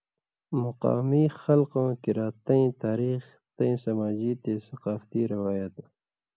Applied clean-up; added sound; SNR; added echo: none; none; none; none.